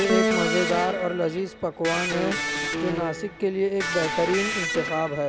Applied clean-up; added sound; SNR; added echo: none; Electric guitar + Piano; 1 dB; none.